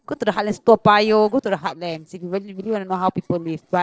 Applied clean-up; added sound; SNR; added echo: neural separator model SepFormer DNS4.